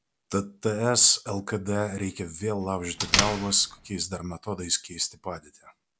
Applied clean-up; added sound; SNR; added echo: none; Door; 2 dB; none.